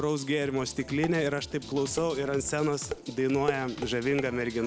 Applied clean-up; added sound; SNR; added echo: none; Dishes, pots, and pans; 12 dB; none.